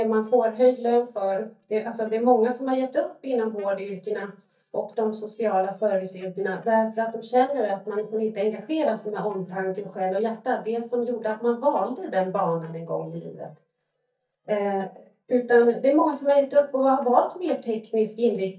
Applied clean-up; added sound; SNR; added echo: neural mask model DeepFilterNet 3.